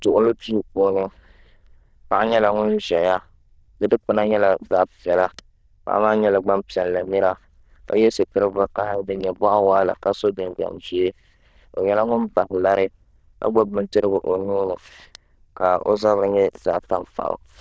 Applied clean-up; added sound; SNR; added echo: neural diffusion model UNIVERSE++.